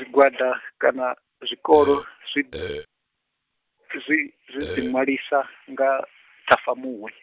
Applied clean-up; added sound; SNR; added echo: none; Burping, eructation; 7 dB; none.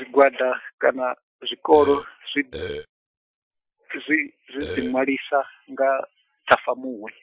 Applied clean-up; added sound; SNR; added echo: classical method Wiener filter.